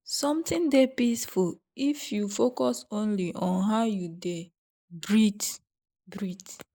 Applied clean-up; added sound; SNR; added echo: neural mask model Resemble Enhance denoiser.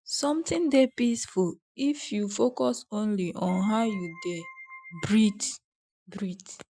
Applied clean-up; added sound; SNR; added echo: classical method Wiener filter.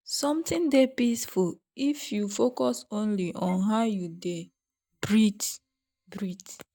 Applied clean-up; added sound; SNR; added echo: neural mask model DeepFilterNet 3.